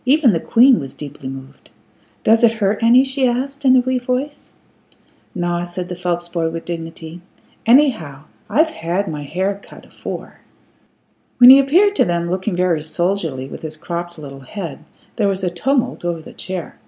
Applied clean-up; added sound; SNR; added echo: none; none; none; none.